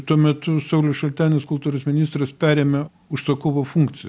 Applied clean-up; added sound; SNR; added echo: none; none; none; none.